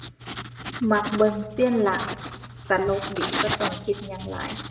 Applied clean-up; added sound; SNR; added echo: none; Writing; 4 dB; reverberation time 0.8 s.